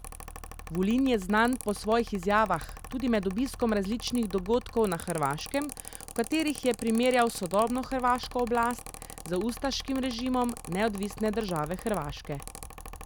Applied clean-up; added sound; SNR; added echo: none; Mechanical fan; 14 dB; none.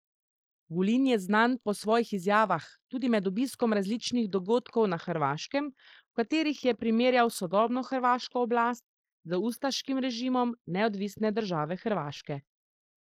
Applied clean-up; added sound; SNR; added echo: neural mask model Resemble Enhance denoiser.